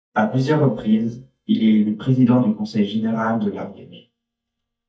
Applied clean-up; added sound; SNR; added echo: neural mask model DeepFilterNet 3.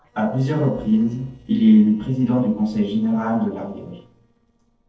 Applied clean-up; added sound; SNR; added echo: neural separator model SepFormer DNS4.